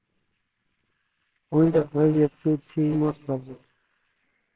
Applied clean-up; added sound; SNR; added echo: neural separator model SepFormer WHAMR!.